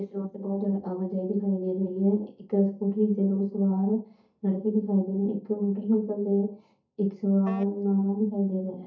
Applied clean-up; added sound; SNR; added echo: neural mask model DeepFilterNet 3.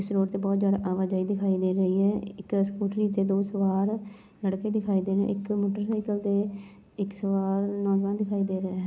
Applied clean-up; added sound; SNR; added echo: none; none; none; none.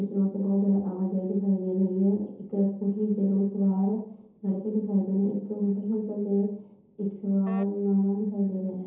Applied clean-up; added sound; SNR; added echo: neural separator model SepFormer DNS4.